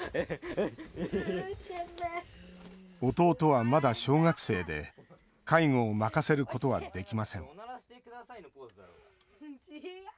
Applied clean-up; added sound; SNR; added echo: none; none; none; none.